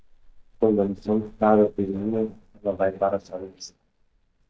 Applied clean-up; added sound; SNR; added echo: neural mask model DeepFilterNet 3.